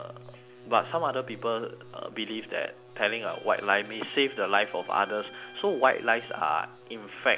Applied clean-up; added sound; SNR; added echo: none; Bowed string instrument + Bowed string instrument; 19 dB; none.